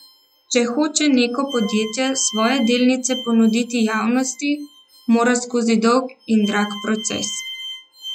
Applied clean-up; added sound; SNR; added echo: classical method log-MMSE.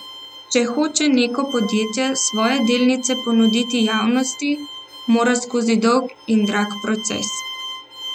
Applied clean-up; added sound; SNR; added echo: none; Bowed string instrument; 13 dB; none.